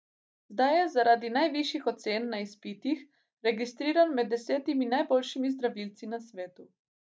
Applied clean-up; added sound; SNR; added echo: none; none; none; none.